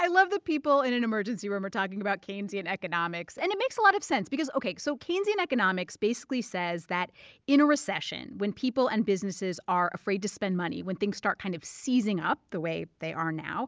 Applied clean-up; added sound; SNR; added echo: none; none; none; none.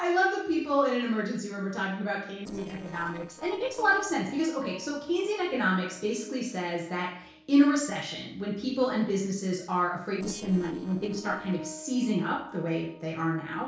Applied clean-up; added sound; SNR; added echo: neural separator model SepFormer DNS4.